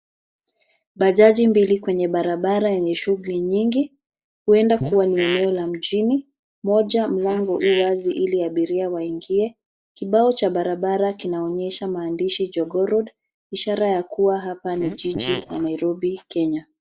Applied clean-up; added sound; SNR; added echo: neural mask model Resemble Enhance denoiser.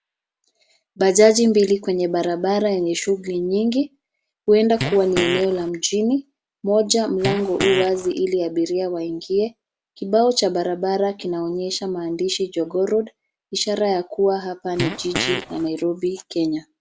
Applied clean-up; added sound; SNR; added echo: none; Fart; 6 dB; none.